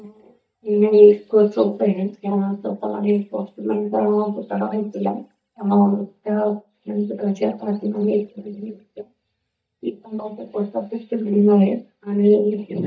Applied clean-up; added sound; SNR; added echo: neural mask model DeepFilterNet 3.